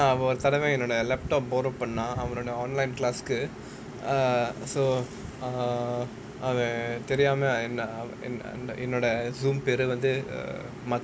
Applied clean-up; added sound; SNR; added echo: none; none; none; none.